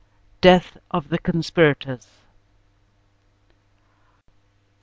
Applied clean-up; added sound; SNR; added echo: none; none; none; none.